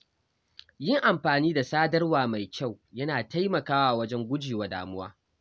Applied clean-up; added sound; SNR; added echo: none; none; none; none.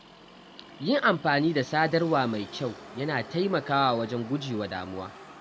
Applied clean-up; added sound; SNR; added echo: none; Motor vehicle (road); 17 dB; none.